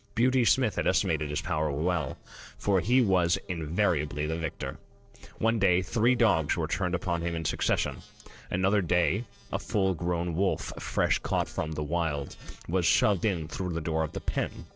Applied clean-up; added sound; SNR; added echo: neural separator model SepFormer DNS4.